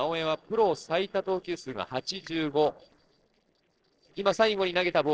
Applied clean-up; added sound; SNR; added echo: neural separator model SepFormer DNS4.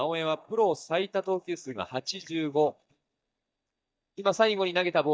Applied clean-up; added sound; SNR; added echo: neural mask model DeepFilterNet 3.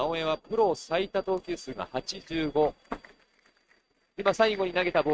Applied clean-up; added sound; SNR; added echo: neural mask model RNNoise.